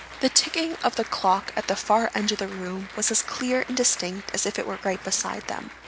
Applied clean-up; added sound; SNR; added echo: none; Applause; 16 dB; none.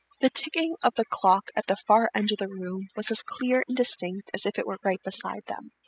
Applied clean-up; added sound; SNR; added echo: classical method spectral subtraction.